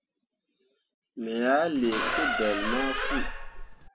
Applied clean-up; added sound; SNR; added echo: none; Squeak; -1 dB; none.